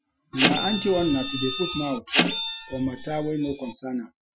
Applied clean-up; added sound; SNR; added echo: classical method Wiener filter.